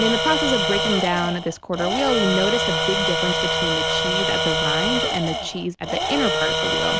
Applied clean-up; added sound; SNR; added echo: none; Tools; -2 dB; none.